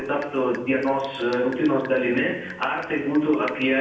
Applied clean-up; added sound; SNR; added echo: none; Drip; 20 dB; reverberation time 0.8 s.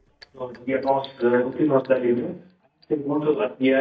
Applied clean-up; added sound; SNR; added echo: neural mask model DeepFilterNet 3.